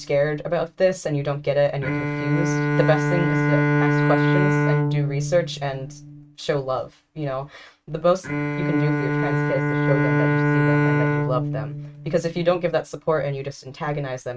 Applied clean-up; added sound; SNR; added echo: neural mask model RNNoise.